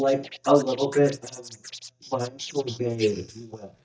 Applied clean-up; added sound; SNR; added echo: neural mask model DeepFilterNet 3.